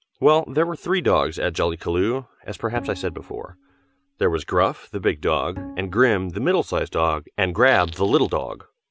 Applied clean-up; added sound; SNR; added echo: none; Fart + Bowed string instrument; 18 dB; none.